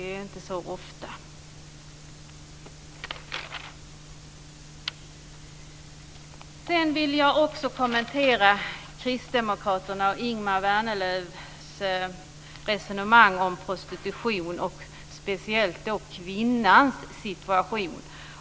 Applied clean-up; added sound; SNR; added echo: none; none; none; none.